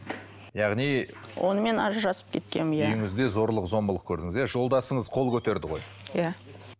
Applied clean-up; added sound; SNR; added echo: none; none; none; none.